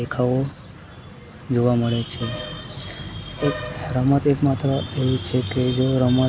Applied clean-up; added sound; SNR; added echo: none; none; none; none.